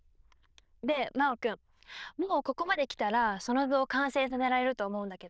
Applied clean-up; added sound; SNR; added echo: neural diffusion model UNIVERSE++.